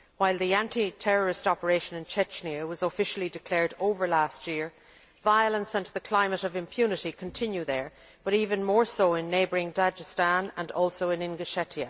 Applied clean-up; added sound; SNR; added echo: none; none; none; none.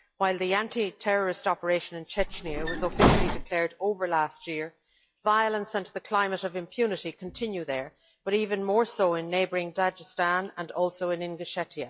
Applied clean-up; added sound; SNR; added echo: classical method log-MMSE.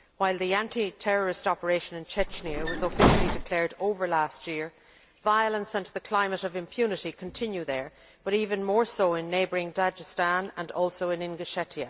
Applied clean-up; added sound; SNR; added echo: none; Bus; -3 dB; none.